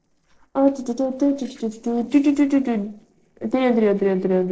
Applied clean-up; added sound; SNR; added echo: neural separator model SepFormer DNS4.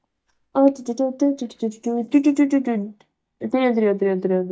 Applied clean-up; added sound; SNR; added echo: neural mask model DeepFilterNet 3.